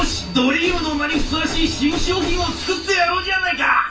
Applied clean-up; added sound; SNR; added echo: none; none; none; reverberation time 0.3 s.